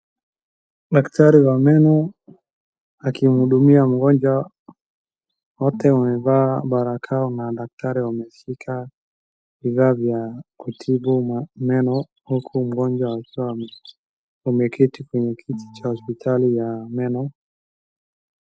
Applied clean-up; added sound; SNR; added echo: neural separator model SepFormer DNS4.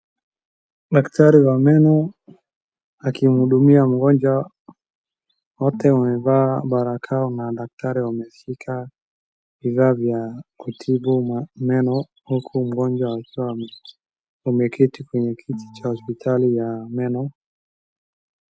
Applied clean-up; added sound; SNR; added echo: none; Organ; 18 dB; none.